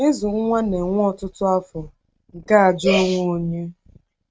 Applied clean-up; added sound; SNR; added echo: neural mask model RNNoise.